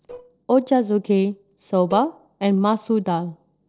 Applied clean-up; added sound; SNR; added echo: neural separator model SepFormer DNS4.